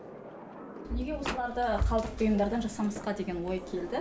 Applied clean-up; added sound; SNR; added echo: none; Sliding door; 13 dB; none.